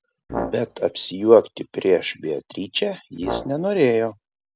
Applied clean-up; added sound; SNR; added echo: none; Brass instrument; 10 dB; none.